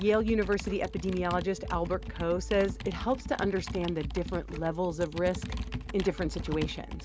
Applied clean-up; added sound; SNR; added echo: none; Computer keyboard; 10 dB; none.